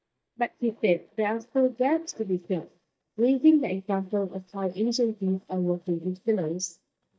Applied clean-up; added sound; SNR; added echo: neural mask model DeepFilterNet 3.